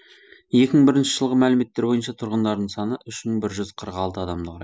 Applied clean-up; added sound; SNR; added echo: none; none; none; none.